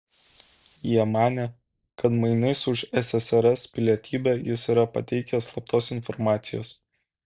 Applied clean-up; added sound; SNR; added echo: none; none; none; none.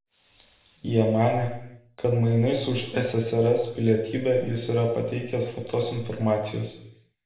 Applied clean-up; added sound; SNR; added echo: none; none; none; reverberation time 0.8 s.